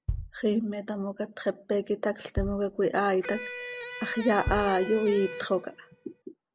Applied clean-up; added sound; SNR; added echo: none; Electric guitar + Bass drum; 9 dB; none.